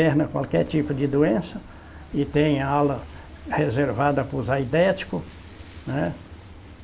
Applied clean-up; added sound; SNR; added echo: none; Truck; 19 dB; none.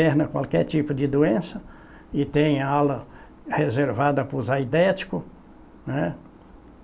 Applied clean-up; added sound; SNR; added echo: none; none; none; none.